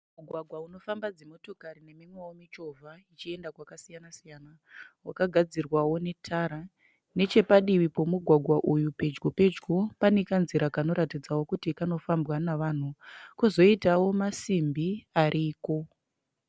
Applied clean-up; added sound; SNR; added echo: none; none; none; none.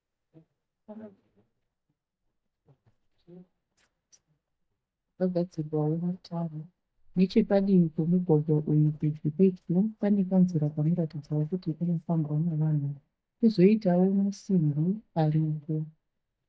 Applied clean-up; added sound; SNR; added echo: neural mask model DeepFilterNet 3.